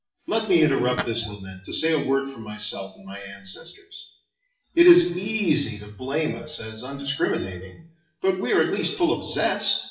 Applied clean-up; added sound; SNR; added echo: classical method WPE with log-MMSE.